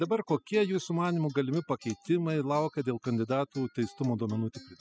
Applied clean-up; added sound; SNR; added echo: classical method spectral subtraction.